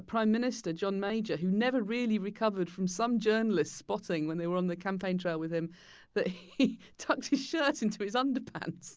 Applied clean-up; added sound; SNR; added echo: none; none; none; none.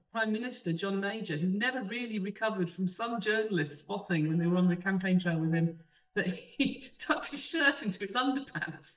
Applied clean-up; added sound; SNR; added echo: neural mask model DeepFilterNet 3.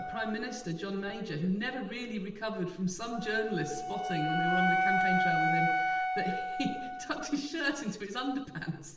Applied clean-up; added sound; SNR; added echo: none; Wind instrument, woodwind instrument; -1 dB; reverberation time 0.8 s.